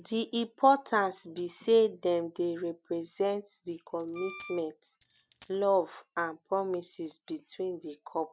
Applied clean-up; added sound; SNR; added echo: none; Coin (dropping) + Wind instrument, woodwind instrument; 18 dB; none.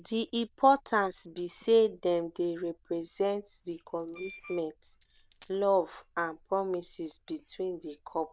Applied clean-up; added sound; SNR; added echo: neural diffusion model UNIVERSE++.